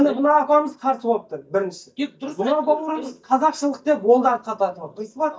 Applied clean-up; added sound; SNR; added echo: neural mask model DeepFilterNet 3.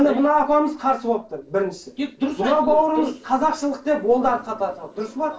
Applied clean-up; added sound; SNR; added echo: neural separator model SepFormer DNS4.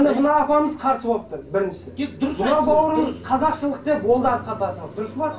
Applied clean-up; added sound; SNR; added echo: none; Car passing by; 19 dB; reverberation time 0.3 s.